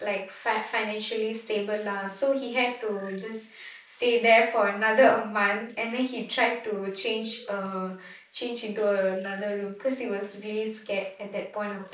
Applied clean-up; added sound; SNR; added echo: neural mask model Resemble Enhance denoiser.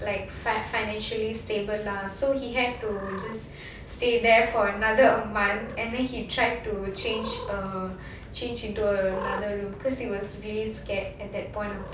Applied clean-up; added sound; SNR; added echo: none; Cat; 17 dB; none.